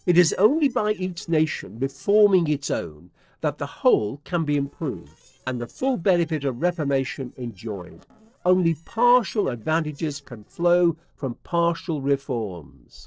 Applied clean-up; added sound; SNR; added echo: neural separator model SepFormer DNS4.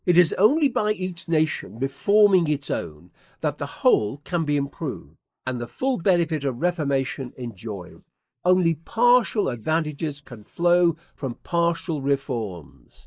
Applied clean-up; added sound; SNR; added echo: neural mask model Resemble Enhance denoiser.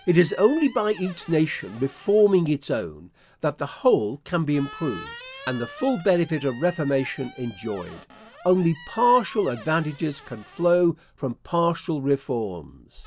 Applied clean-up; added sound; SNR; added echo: none; Squeak; 19 dB; none.